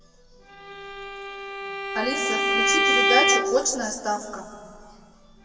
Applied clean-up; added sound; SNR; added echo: none; Bowed string instrument; -3 dB; reverberation time 1.9 s.